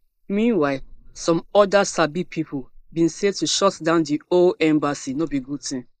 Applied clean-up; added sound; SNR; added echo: neural mask model Resemble Enhance denoiser.